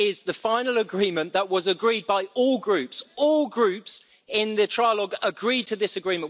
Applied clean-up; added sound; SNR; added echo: none; none; none; none.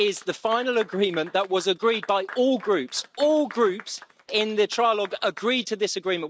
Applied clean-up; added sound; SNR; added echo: neural mask model RNNoise.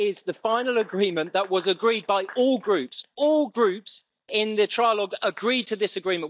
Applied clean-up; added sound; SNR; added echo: neural mask model DeepFilterNet 3.